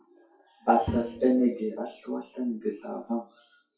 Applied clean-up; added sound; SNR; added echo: classical method WPE with log-MMSE.